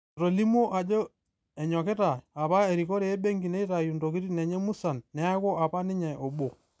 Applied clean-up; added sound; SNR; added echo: none; none; none; none.